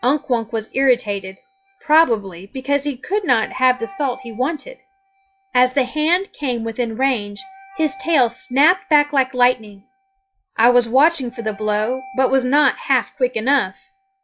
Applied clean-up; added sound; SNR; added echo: classical method log-MMSE.